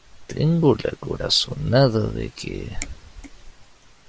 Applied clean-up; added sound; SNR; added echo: none; none; none; none.